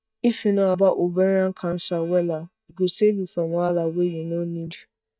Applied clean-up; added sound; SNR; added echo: neural mask model DeepFilterNet 3.